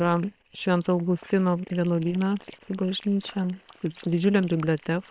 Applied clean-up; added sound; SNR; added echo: neural separator model SepFormer WHAM!.